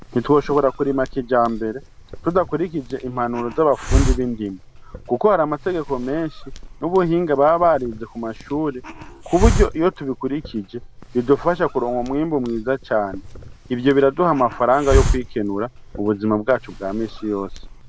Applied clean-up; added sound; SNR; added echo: none; Hiss; 7 dB; none.